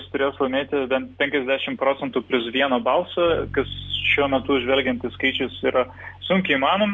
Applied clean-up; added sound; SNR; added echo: none; Bass guitar; 19 dB; none.